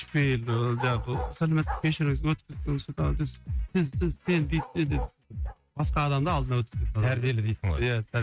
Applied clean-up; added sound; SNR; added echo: neural mask model RNNoise.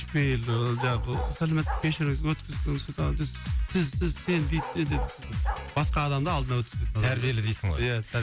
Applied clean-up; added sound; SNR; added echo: none; Bark; 15 dB; none.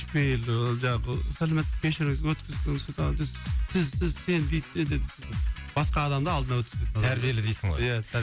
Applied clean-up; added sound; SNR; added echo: none; none; none; none.